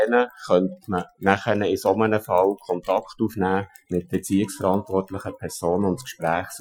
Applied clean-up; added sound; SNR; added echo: classical method Wiener filter.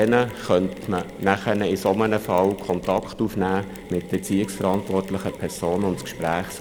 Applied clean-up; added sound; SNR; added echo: none; Mechanisms; 17 dB; none.